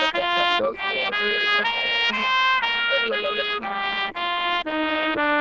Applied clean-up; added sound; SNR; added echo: neural diffusion model UNIVERSE++.